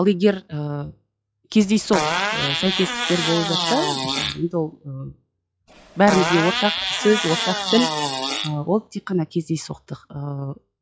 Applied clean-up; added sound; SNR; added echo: classical method log-MMSE.